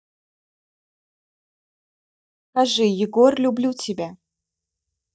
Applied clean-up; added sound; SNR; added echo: neural mask model DeepFilterNet 3.